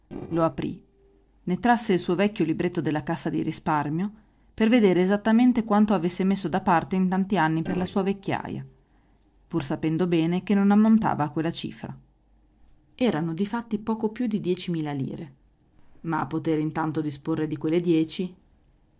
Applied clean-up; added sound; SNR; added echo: neural separator model SepFormer DNS4.